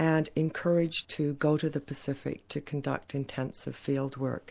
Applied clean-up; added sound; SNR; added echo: none; none; none; none.